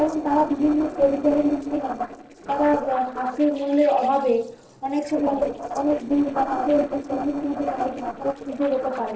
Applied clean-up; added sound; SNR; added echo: neural separator model SepFormer DNS4.